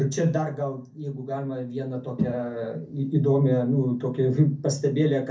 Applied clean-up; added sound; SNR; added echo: none; none; none; reverberation time 0.3 s.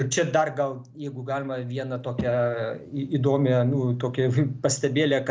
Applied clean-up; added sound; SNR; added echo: none; none; none; none.